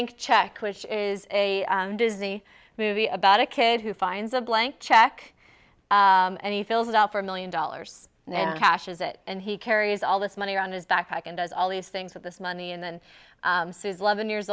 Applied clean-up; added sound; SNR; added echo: none; none; none; none.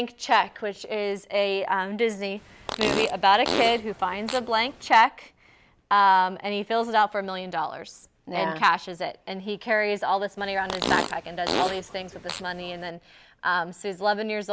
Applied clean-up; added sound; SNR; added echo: none; Fart; 6 dB; none.